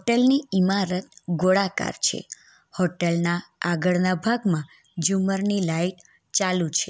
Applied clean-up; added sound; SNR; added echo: none; none; none; none.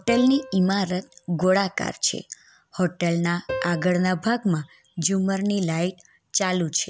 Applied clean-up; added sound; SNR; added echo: none; Piano; 15 dB; none.